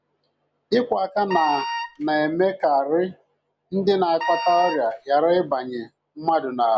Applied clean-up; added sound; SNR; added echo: none; Wind instrument, woodwind instrument; 7 dB; none.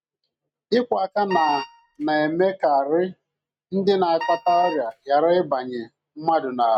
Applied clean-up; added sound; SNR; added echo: neural mask model RNNoise.